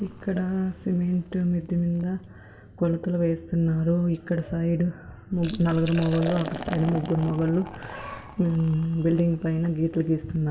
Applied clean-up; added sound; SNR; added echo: none; Liquid; 16 dB; none.